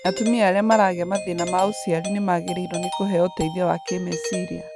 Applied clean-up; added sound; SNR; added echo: none; Doorbell; 10 dB; none.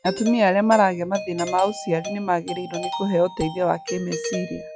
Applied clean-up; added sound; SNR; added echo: classical method log-MMSE.